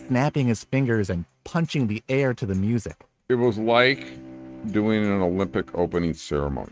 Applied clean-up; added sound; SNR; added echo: neural mask model RNNoise.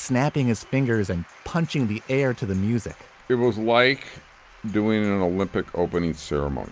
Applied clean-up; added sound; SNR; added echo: none; none; none; none.